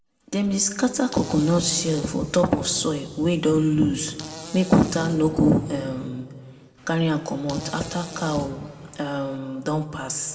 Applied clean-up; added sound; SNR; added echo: none; Fart; 18 dB; reverberation time 1.6 s.